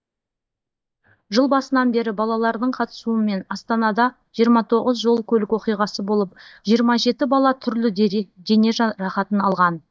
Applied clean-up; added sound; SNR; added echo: neural mask model DeepFilterNet 3.